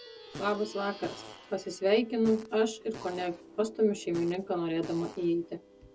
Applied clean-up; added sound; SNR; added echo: none; Fart + Plucked string instrument; 17 dB; none.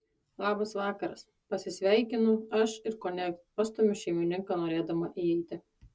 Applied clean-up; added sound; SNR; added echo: none; none; none; none.